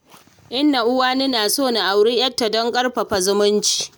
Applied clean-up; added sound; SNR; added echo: none; none; none; none.